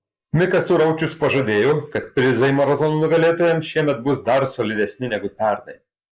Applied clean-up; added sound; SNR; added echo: neural mask model Resemble Enhance denoiser.